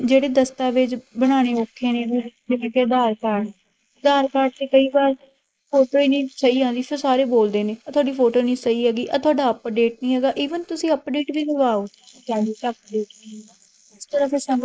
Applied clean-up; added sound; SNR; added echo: neural mask model Resemble Enhance denoiser.